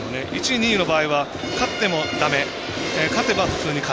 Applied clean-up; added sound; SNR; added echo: none; none; none; none.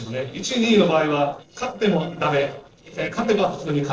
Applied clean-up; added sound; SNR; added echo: neural separator model SepFormer DNS4.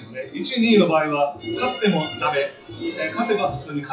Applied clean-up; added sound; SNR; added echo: classical method WPE with log-MMSE.